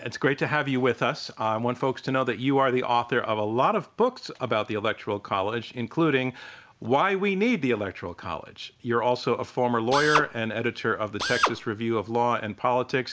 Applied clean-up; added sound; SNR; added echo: none; Drill; 2 dB; none.